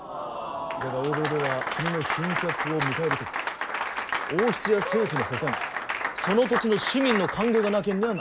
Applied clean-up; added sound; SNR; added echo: none; Applause; 3 dB; none.